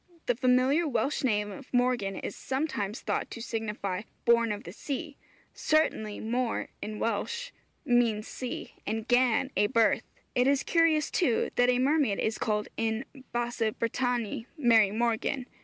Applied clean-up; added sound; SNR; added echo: none; none; none; none.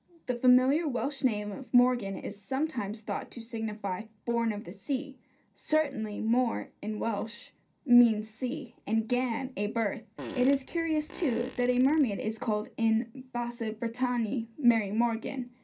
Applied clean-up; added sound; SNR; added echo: none; Fart; 15 dB; reverberation time 0.3 s.